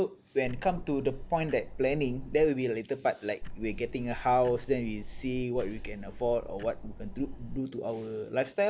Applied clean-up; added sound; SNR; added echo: none; Tick-tock; 9 dB; none.